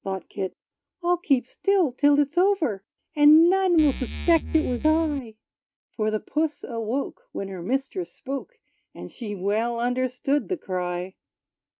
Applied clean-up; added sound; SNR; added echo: neural mask model RNNoise.